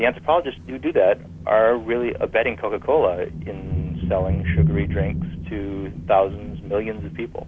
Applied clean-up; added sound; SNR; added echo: none; Thunder; 5 dB; none.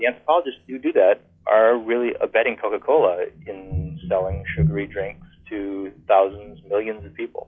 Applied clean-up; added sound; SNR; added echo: classical method log-MMSE.